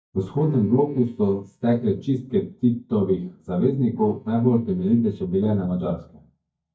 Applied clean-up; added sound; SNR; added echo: neural mask model DeepFilterNet 3.